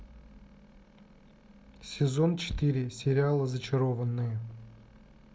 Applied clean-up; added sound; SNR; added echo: none; none; none; none.